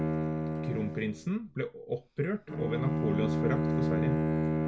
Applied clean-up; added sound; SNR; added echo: none; Bowed string instrument; -4 dB; none.